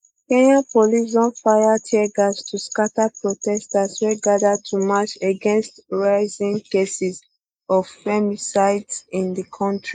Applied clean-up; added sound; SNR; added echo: neural mask model Resemble Enhance denoiser.